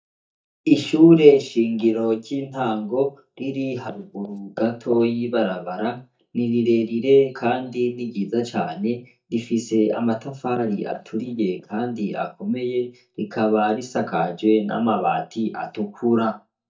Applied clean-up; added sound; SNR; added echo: neural mask model DeepFilterNet 3.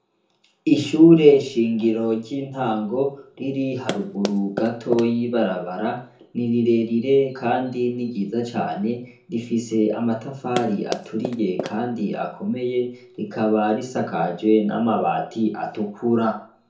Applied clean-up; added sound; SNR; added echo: none; Run; 9 dB; reverberation time 0.5 s.